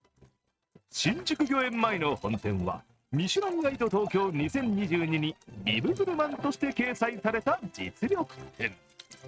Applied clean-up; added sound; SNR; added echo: neural mask model RNNoise.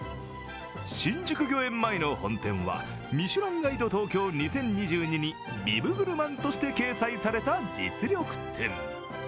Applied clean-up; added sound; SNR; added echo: none; none; none; none.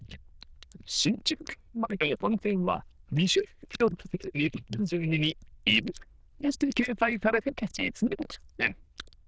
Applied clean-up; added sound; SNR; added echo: neural diffusion model UNIVERSE++.